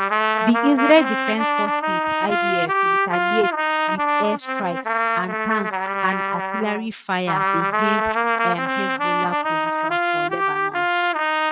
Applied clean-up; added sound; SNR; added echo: neural mask model RNNoise.